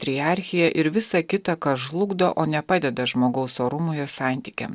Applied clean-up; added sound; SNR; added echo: none; none; none; none.